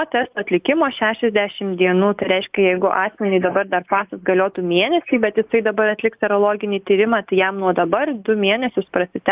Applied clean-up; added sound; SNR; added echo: neural mask model Resemble Enhance denoiser.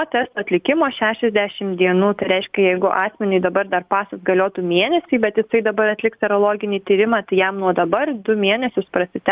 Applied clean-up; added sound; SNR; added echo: none; none; none; none.